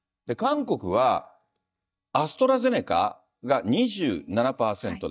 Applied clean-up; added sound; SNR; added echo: neural mask model DeepFilterNet 3.